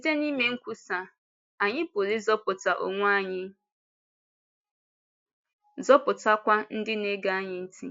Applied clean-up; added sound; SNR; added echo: none; none; none; none.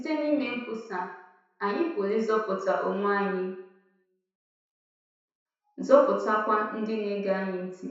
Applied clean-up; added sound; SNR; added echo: none; none; none; reverberation time 0.7 s.